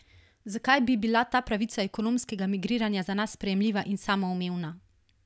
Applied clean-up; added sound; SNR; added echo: none; none; none; none.